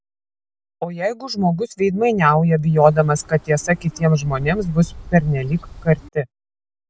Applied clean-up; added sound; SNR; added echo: none; Bird; 18 dB; none.